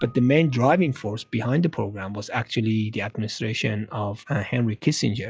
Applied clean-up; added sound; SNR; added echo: classical method log-MMSE.